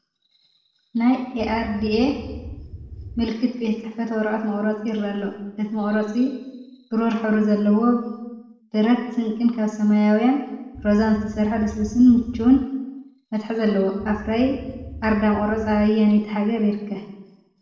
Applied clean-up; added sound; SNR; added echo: none; Wind; 14 dB; reverberation time 0.9 s.